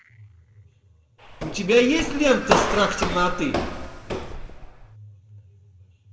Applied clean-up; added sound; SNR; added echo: none; Walk, footsteps; 2 dB; reverberation time 1.3 s.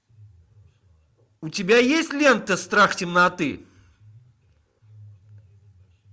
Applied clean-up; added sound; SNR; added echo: none; none; none; none.